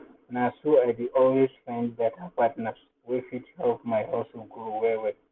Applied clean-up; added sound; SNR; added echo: none; none; none; none.